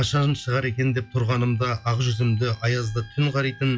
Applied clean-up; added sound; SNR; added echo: classical method log-MMSE.